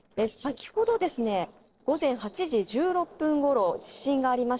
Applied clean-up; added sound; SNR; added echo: neural separator model SepFormer DNS4.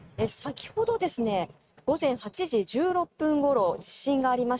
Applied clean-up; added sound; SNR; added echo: neural mask model RNNoise.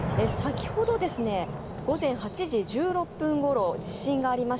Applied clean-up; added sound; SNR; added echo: none; Fireworks; 6 dB; none.